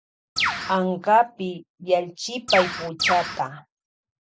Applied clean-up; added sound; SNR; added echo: none; Bird; 0 dB; none.